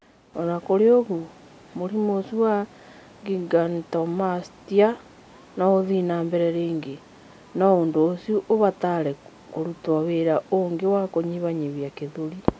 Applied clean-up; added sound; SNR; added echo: none; none; none; none.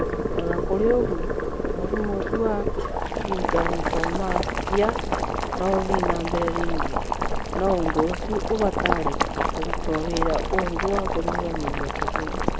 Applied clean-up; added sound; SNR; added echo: none; Boiling; -2 dB; none.